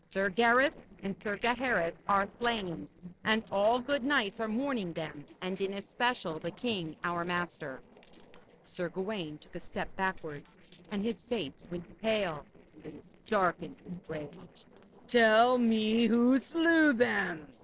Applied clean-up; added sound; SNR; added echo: neural separator model SepFormer DNS4.